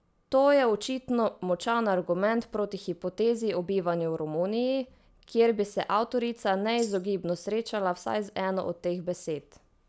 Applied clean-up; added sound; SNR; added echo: none; Tambourine; 19 dB; none.